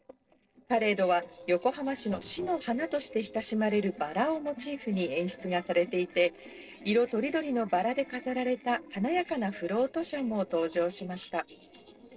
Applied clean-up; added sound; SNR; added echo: neural separator model SepFormer DNS4.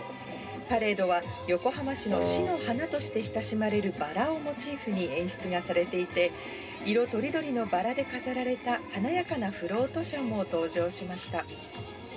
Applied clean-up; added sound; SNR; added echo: none; Wind instrument, woodwind instrument; 1 dB; reverberation time 0.2 s.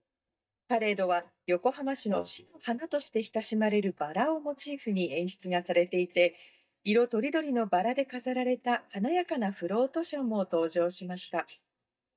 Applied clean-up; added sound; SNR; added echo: neural mask model DeepFilterNet 3.